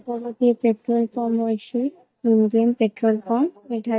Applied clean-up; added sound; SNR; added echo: neural mask model DeepFilterNet 3.